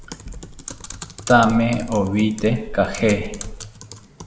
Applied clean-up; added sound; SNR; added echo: none; Typing; 12 dB; none.